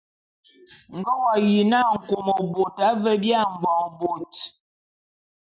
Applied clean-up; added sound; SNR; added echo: none; none; none; none.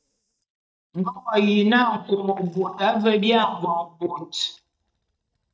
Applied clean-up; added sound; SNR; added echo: neural mask model DeepFilterNet 3.